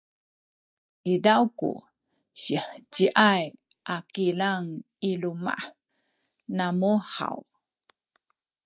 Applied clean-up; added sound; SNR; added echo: neural mask model DeepFilterNet 3.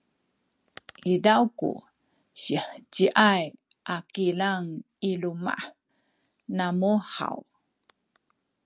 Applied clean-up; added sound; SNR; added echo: none; none; none; none.